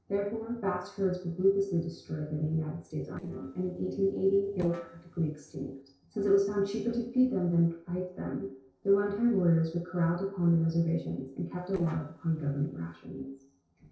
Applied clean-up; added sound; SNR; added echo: neural separator model SepFormer DNS4.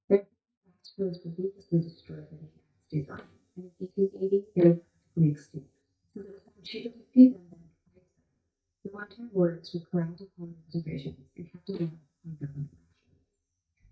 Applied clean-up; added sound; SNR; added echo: neural mask model DeepFilterNet 3.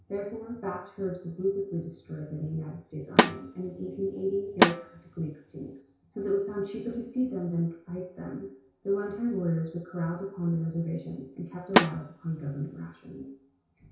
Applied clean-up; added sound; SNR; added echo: none; Snare drum; -5 dB; reverberation time 0.6 s.